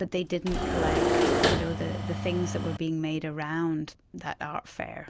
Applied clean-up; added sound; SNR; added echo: none; Engine / Mechanisms; -4 dB; none.